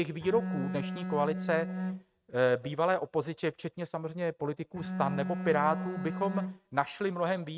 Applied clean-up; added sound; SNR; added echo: neural mask model RNNoise.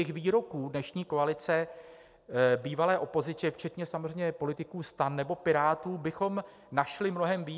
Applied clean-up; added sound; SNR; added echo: none; none; none; none.